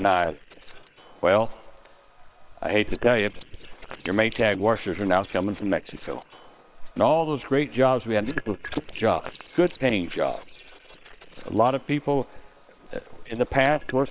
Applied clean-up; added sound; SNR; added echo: neural separator model SepFormer WHAM!.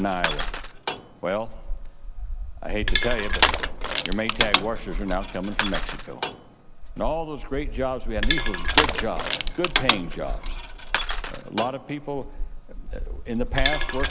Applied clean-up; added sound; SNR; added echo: none; Crushing; -4 dB; none.